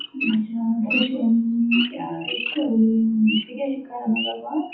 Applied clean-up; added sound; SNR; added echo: classical method WPE with log-MMSE.